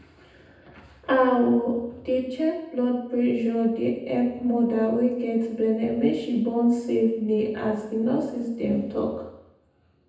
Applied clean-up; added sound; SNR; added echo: none; none; none; reverberation time 0.9 s.